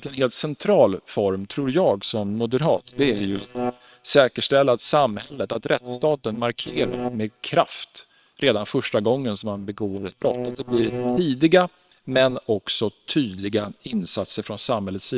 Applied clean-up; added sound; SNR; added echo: neural separator model SepFormer WHAM!.